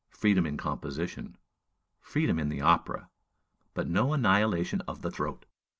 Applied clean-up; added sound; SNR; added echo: none; none; none; none.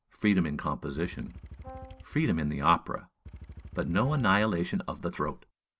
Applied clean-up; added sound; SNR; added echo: none; Motorcycle / Engine + Brass instrument; 17 dB; none.